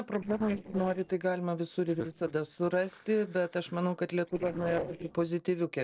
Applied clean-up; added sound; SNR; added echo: neural separator model SepFormer DNS4.